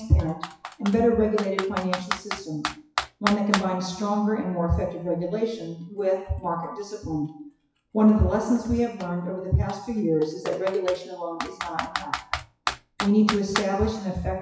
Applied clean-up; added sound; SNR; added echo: classical method WPE with log-MMSE.